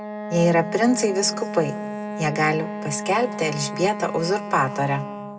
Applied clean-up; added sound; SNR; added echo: none; Wind instrument, woodwind instrument; 8 dB; reverberation time 0.7 s.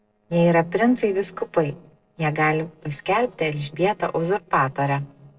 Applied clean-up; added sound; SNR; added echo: neural separator model SepFormer DNS4.